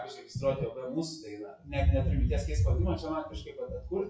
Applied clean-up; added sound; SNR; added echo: classical method WPE with log-MMSE.